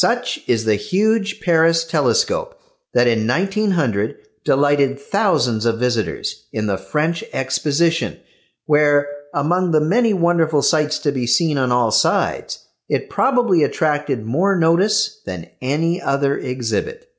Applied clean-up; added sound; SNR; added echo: none; none; none; none.